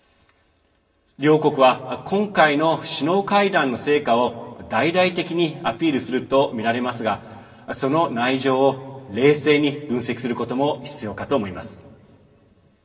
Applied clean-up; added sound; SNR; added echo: none; none; none; reverberation time 2.0 s.